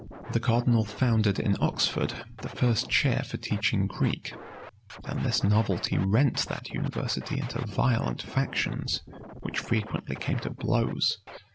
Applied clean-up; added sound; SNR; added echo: none; Scratching (performance technique); 16 dB; none.